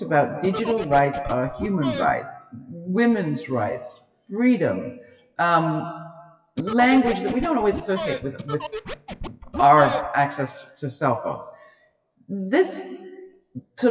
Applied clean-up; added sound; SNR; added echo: classical method WPE with log-MMSE.